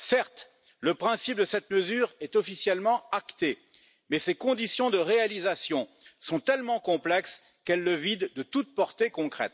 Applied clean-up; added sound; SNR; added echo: none; none; none; none.